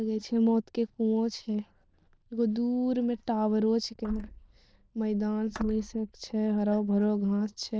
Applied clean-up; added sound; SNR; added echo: neural diffusion model UNIVERSE++.